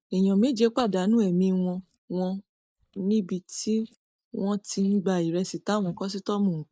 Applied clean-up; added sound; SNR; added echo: neural mask model DeepFilterNet 3.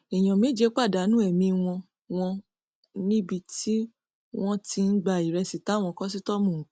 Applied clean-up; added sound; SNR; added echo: none; none; none; none.